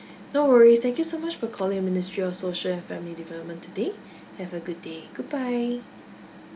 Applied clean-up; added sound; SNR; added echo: none; none; none; none.